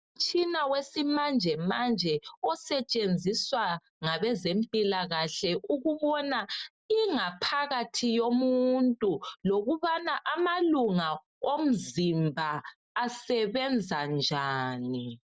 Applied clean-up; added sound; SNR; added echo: none; none; none; none.